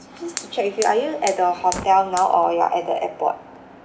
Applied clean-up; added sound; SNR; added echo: none; Fire; 15 dB; none.